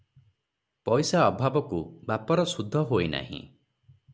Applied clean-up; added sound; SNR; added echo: none; none; none; none.